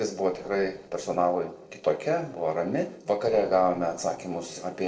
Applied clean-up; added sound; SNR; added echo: neural separator model SepFormer DNS4.